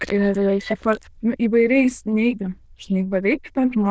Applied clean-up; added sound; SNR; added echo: neural diffusion model UNIVERSE++.